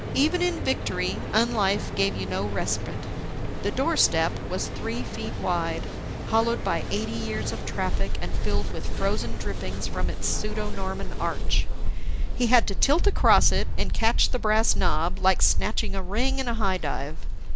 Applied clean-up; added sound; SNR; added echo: none; Mechanical fan; -4 dB; none.